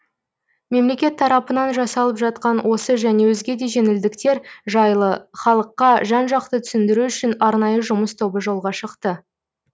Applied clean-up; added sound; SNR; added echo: none; none; none; none.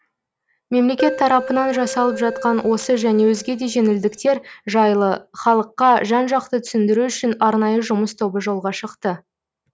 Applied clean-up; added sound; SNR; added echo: none; Keyboard (musical); 10 dB; none.